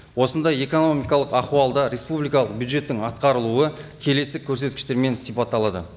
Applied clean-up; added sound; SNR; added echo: none; none; none; none.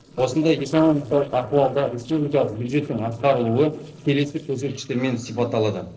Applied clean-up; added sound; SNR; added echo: neural separator model SepFormer DNS4.